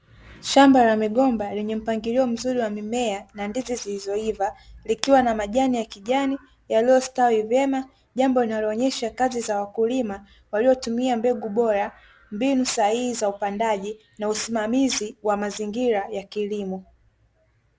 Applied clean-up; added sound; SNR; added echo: none; none; none; none.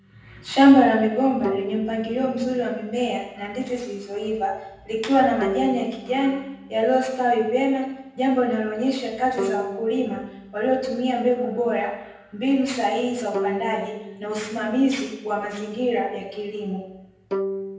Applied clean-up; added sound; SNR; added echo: none; Bowed string instrument; 12 dB; reverberation time 0.9 s.